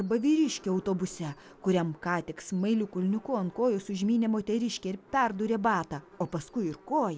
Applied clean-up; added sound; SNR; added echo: none; none; none; none.